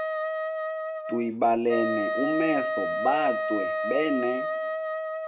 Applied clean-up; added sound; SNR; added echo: none; Wind instrument, woodwind instrument; 0 dB; reverberation time 0.4 s.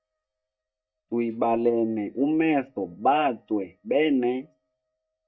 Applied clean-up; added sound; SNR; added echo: neural mask model DeepFilterNet 3.